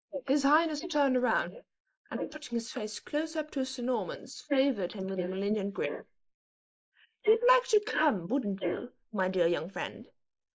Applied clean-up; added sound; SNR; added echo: neural mask model Resemble Enhance denoiser.